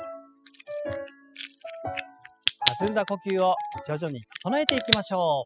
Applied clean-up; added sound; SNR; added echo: classical method spectral subtraction.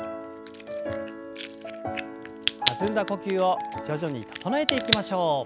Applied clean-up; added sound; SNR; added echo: none; Crack; 5 dB; none.